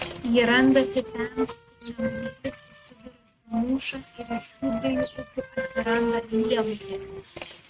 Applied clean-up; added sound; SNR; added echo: neural mask model RNNoise.